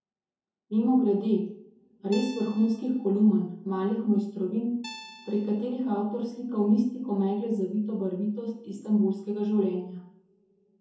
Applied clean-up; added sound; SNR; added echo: none; Guitar; 18 dB; reverberation time 2.6 s.